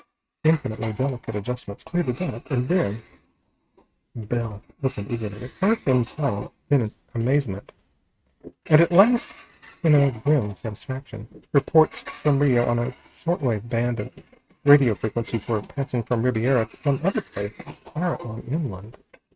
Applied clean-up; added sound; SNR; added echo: neural mask model RNNoise.